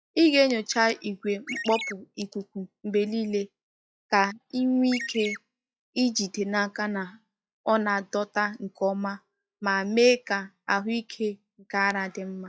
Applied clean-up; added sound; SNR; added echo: classical method log-MMSE.